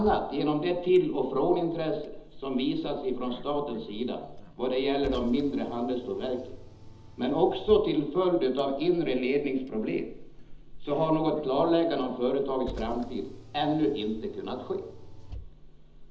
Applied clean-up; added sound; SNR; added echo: none; Car; 14 dB; reverberation time 1.2 s.